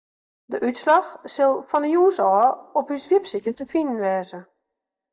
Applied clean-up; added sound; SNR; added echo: neural mask model DeepFilterNet 3.